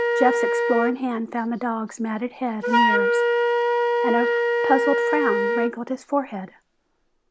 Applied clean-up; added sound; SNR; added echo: none; Wind instrument, woodwind instrument; -3 dB; none.